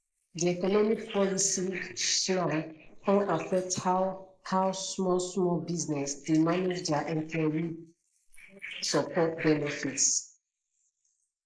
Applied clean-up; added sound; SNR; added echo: neural mask model Resemble Enhance denoiser.